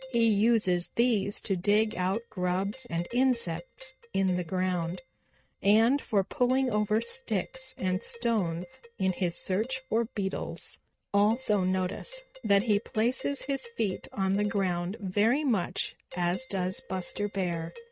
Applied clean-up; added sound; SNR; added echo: neural mask model RNNoise.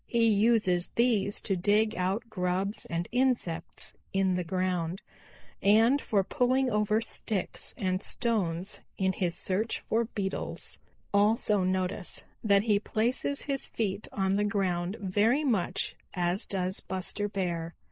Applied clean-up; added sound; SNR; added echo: neural mask model Resemble Enhance denoiser.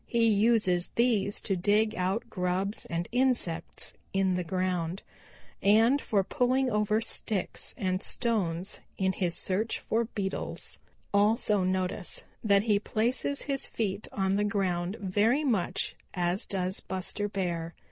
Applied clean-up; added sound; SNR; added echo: none; none; none; none.